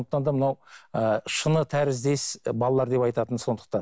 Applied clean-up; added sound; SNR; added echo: none; none; none; none.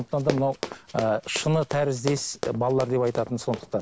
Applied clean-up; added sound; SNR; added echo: none; Run; 10 dB; none.